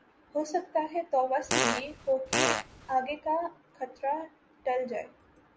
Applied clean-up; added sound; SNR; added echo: none; Fart; -2 dB; none.